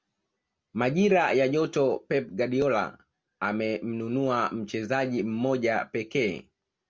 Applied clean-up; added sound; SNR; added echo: none; none; none; none.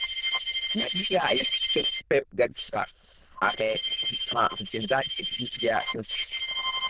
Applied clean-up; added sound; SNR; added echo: neural diffusion model UNIVERSE++.